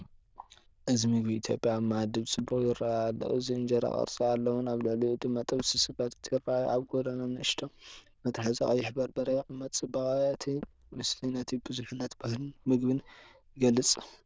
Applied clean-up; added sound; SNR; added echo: neural diffusion model UNIVERSE++.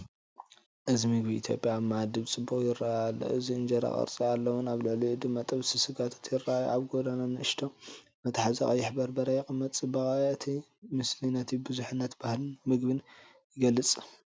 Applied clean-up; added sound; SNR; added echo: none; none; none; none.